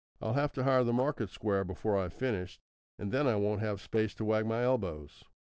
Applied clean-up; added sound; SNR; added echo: neural separator model SepFormer DNS4.